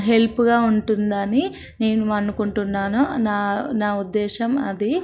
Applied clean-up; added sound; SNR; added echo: none; none; none; none.